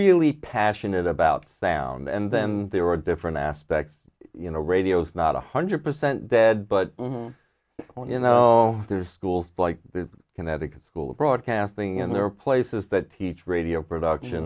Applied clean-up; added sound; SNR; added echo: none; none; none; none.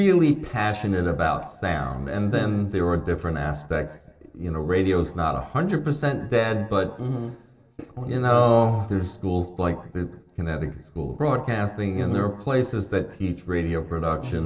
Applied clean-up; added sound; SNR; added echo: none; none; none; reverberation time 1.4 s.